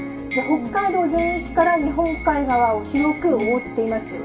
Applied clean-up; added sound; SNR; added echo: none; Liquid; 10 dB; reverberation time 0.2 s.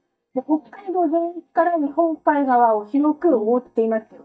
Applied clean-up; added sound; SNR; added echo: neural mask model DeepFilterNet 3.